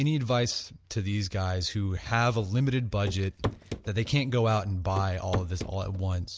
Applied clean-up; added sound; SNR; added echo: none; Walk, footsteps / Run / Wood; 8 dB; none.